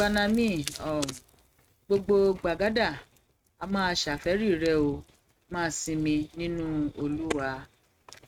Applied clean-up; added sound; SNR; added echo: neural mask model RNNoise.